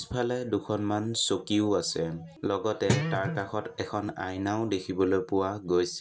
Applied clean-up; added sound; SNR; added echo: none; Guitar; 3 dB; none.